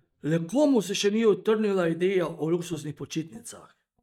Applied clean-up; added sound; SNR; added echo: neural mask model DeepFilterNet 3.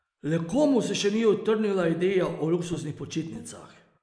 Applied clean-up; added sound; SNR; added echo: neural mask model Resemble Enhance denoiser.